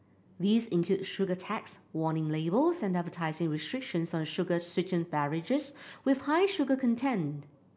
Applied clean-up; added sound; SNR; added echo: none; none; none; none.